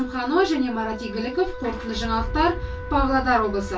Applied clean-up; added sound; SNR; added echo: none; Wind instrument, woodwind instrument; 14 dB; reverberation time 0.1 s.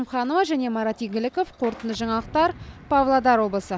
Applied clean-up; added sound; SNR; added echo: none; none; none; none.